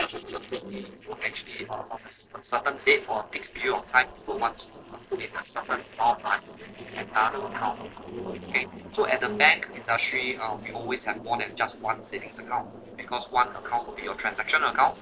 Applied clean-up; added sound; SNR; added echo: neural separator model SepFormer DNS4.